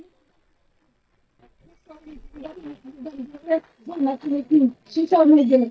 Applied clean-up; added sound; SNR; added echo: neural mask model DeepFilterNet 3.